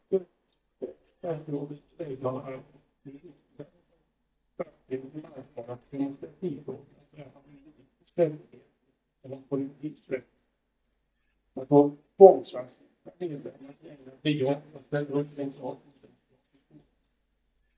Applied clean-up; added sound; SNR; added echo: neural mask model DeepFilterNet 3.